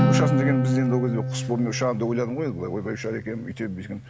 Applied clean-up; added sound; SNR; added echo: none; Acoustic guitar; 0 dB; none.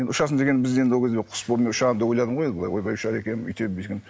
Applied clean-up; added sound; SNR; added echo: none; none; none; none.